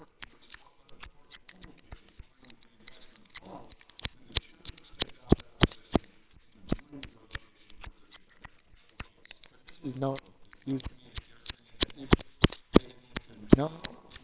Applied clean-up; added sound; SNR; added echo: neural separator model SepFormer WHAMR!.